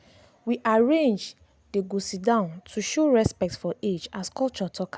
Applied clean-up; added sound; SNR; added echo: none; none; none; none.